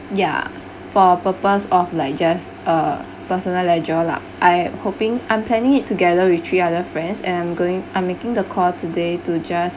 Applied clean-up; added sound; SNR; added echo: none; none; none; none.